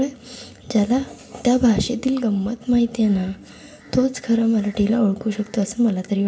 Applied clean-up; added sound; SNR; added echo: none; none; none; reverberation time 0.4 s.